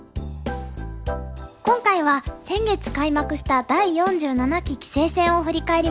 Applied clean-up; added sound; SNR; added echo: none; none; none; none.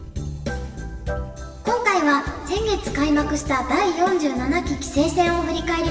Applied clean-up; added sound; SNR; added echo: none; none; none; reverberation time 1.9 s.